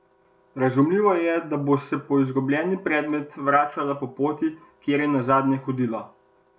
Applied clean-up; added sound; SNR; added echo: none; none; none; none.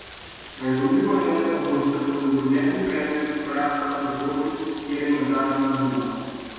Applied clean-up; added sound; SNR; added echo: none; Rain; 17 dB; reverberation time 2.1 s.